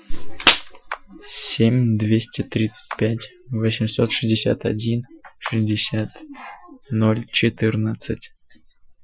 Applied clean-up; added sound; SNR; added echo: classical method Wiener filter.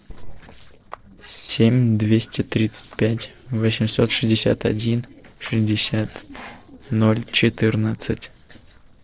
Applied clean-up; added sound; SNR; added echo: neural separator model SepFormer DNS4.